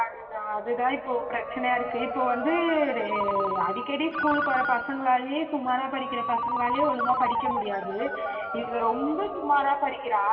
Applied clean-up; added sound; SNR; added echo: none; Ringtone; 4 dB; reverberation time 2.2 s.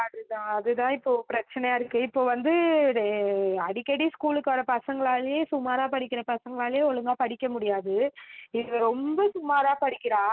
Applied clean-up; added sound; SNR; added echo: none; none; none; none.